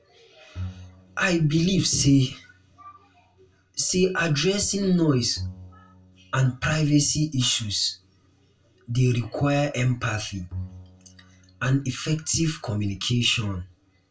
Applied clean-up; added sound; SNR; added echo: none; Bowed string instrument; 18 dB; reverberation time 0.2 s.